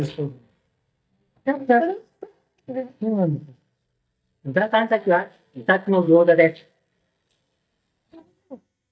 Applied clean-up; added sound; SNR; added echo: neural mask model DeepFilterNet 3.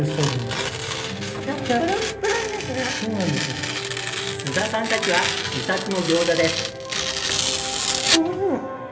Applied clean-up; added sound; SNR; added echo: none; Tearing; 2 dB; reverberation time 1.1 s.